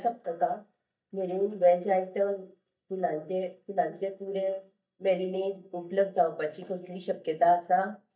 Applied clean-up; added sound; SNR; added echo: neural mask model DeepFilterNet 3.